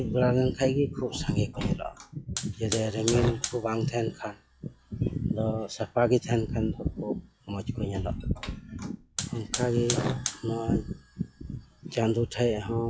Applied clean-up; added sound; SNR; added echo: classical method log-MMSE.